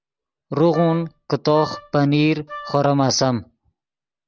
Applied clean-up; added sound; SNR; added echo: none; Wind instrument, woodwind instrument; 16 dB; none.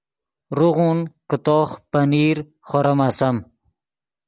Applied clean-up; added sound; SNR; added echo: none; none; none; none.